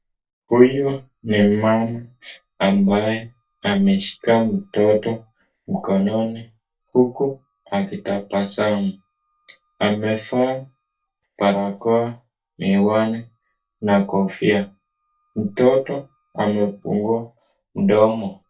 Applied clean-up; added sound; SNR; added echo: neural mask model DeepFilterNet 3.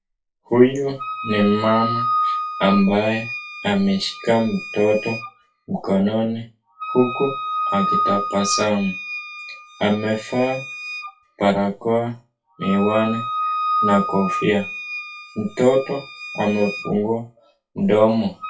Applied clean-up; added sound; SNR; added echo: classical method WPE with log-MMSE.